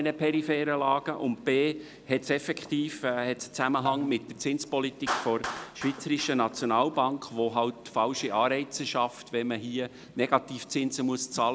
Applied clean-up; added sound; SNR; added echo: none; Bowed string instrument + Clapping; 16 dB; none.